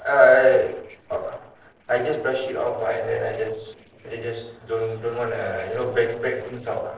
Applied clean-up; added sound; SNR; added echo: neural separator model SepFormer DNS4.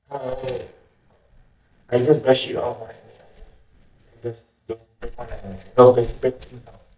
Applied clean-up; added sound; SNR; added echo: neural mask model DeepFilterNet 3.